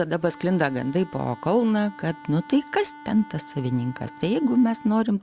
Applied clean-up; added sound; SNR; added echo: none; Wind instrument, woodwind instrument; 20 dB; none.